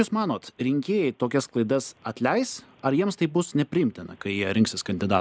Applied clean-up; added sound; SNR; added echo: none; none; none; none.